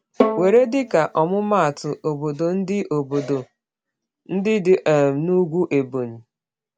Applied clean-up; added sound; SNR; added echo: none; Bowed string instrument; 6 dB; none.